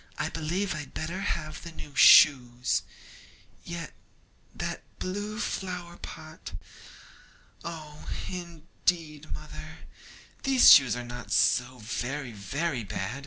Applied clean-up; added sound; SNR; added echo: none; none; none; none.